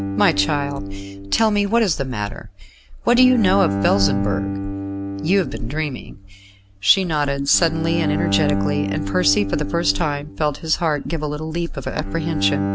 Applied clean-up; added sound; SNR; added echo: none; Bowed string instrument; 5 dB; none.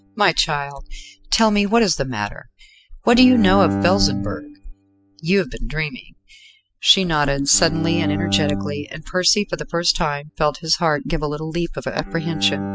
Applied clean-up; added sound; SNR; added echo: classical method spectral subtraction.